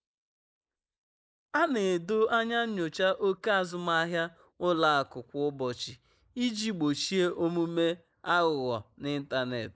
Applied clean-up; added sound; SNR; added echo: neural mask model Resemble Enhance denoiser.